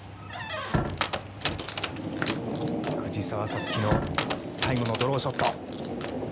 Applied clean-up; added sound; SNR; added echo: none; Squeak; 2 dB; none.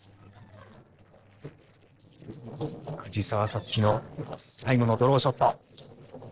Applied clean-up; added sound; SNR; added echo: neural separator model SepFormer DNS4.